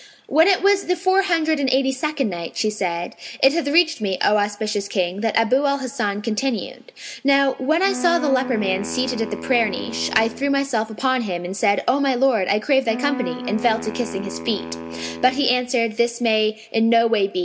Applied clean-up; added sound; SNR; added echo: none; Wind instrument, woodwind instrument; 11 dB; none.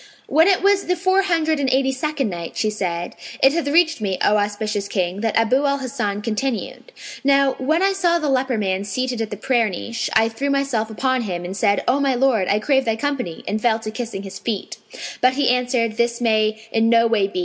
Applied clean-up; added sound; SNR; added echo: none; none; none; none.